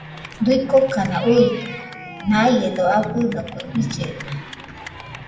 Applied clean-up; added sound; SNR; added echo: none; Cheering / Clapping; 17 dB; reverberation time 0.8 s.